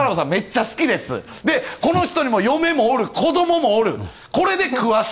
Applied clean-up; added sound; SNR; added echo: none; none; none; none.